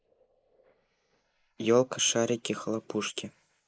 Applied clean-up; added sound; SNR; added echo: neural mask model Resemble Enhance denoiser.